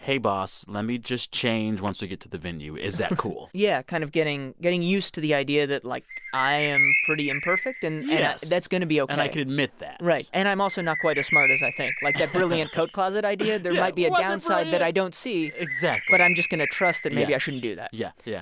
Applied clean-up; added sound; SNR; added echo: none; Bird; 2 dB; none.